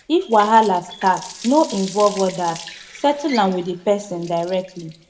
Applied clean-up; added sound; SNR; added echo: none; Water tap, faucet; 18 dB; reverberation time 0.6 s.